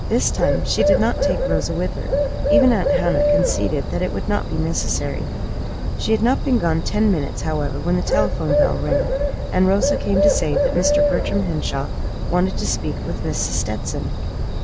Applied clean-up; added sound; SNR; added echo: none; Bird; -2 dB; none.